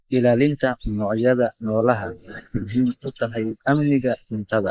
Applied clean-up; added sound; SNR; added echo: neural mask model Resemble Enhance denoiser.